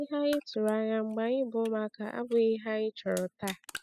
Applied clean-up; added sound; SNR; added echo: classical method spectral subtraction.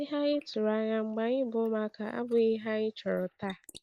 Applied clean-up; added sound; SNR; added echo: neural mask model Resemble Enhance denoiser.